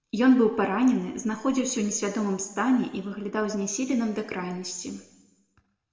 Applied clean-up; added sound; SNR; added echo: none; none; none; reverberation time 0.9 s.